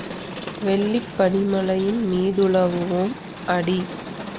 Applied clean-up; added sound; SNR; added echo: none; Crowd; 11 dB; none.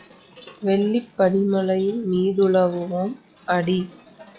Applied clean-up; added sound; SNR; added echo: classical method log-MMSE.